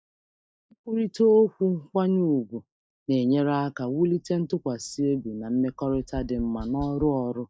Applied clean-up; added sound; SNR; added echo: neural mask model DeepFilterNet 3.